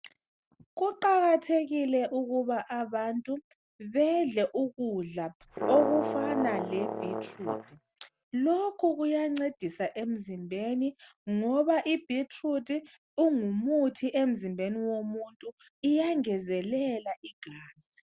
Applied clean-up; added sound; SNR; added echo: none; Brass instrument; 4 dB; none.